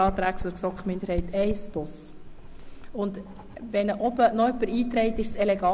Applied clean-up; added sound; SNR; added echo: none; Writing; 9 dB; none.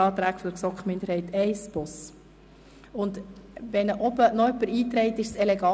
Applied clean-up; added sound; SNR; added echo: none; none; none; none.